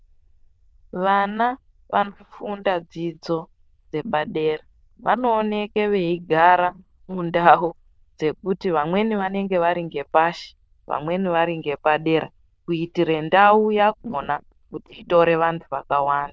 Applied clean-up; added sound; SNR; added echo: neural diffusion model UNIVERSE++.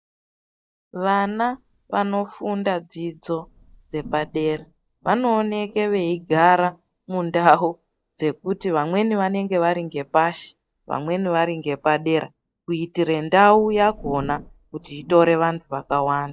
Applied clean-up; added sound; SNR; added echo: neural mask model DeepFilterNet 3.